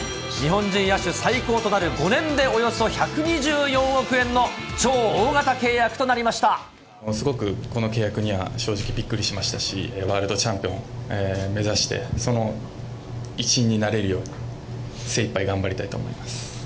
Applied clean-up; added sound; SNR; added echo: none; none; none; none.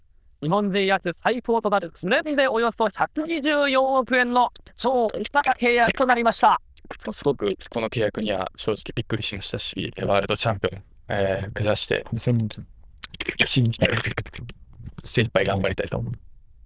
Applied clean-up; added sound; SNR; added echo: neural diffusion model UNIVERSE++.